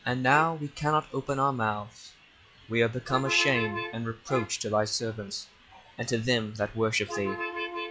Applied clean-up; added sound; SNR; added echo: classical method log-MMSE.